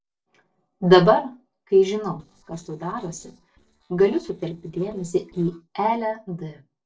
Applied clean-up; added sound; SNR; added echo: neural separator model SepFormer DNS4.